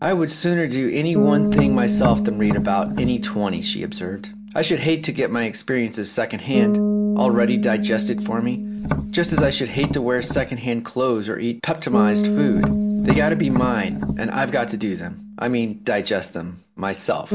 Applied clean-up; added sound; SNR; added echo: none; Tap + Bass guitar; 1 dB; none.